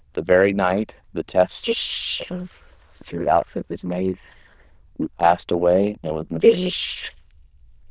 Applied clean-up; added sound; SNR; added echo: neural diffusion model UNIVERSE++.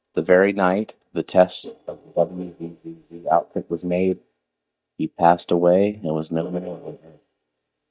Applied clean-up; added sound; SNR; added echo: neural mask model DeepFilterNet 3.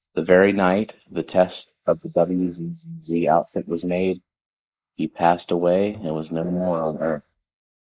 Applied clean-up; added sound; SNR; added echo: neural mask model Resemble Enhance denoiser.